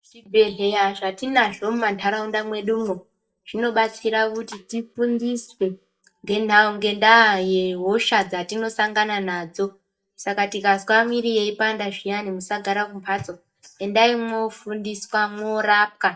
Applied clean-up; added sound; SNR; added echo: neural mask model DeepFilterNet 3.